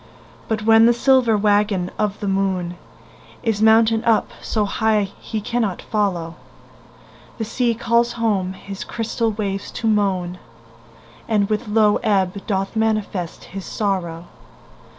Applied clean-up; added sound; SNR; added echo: none; none; none; none.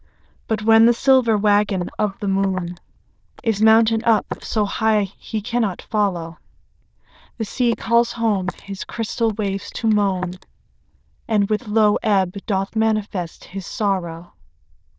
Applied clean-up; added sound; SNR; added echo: neural diffusion model UNIVERSE++.